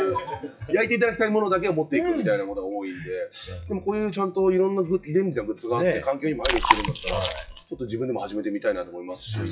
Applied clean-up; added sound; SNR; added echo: classical method WPE with log-MMSE.